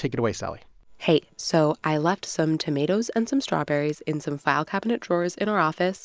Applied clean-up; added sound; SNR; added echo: none; none; none; none.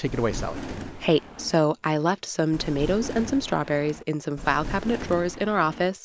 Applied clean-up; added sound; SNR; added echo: none; Thunder; 10 dB; none.